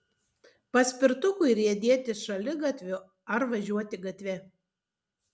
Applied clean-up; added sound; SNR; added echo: none; none; none; none.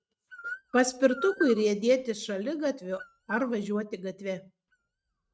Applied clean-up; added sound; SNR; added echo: neural mask model RNNoise.